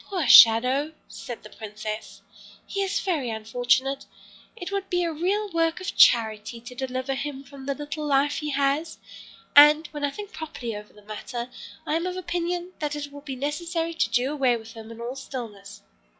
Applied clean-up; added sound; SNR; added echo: classical method log-MMSE.